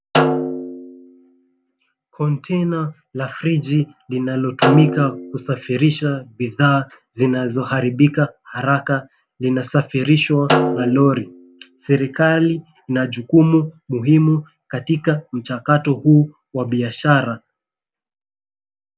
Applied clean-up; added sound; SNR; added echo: none; Snare drum; 5 dB; none.